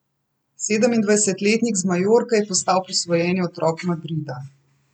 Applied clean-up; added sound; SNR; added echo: none; none; none; none.